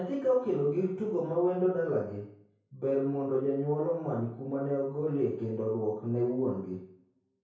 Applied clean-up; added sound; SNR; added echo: none; none; none; reverberation time 0.6 s.